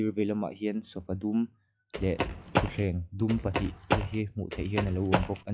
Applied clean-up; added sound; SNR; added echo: classical method log-MMSE.